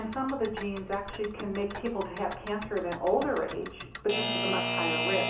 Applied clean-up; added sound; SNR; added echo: none; Alarm / Clock; 3 dB; reverberation time 0.8 s.